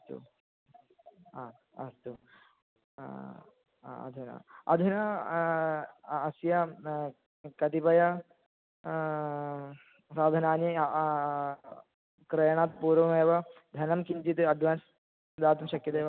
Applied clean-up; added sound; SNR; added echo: none; none; none; none.